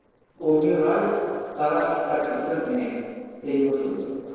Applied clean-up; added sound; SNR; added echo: neural separator model SepFormer DNS4.